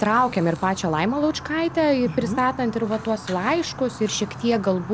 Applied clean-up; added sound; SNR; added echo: none; Fire; 14 dB; none.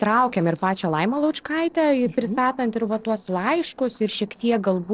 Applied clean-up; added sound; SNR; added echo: neural separator model SepFormer DNS4.